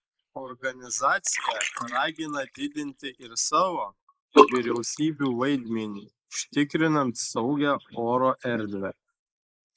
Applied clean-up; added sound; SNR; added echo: neural mask model Resemble Enhance denoiser.